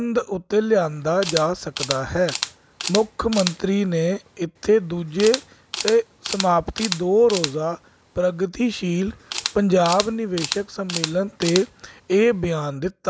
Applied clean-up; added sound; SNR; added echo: none; Camera; 10 dB; none.